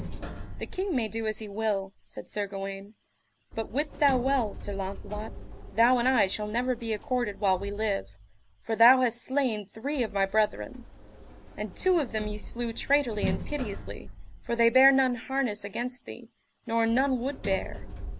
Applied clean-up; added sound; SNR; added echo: none; Sliding door; 11 dB; none.